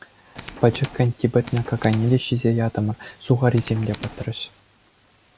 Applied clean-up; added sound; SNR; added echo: none; Tools; 16 dB; none.